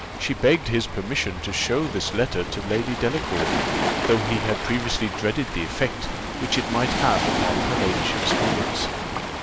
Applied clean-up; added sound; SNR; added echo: none; Waves, surf; 1 dB; none.